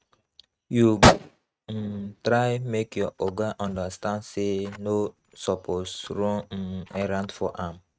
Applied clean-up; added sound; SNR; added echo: neural mask model RNNoise.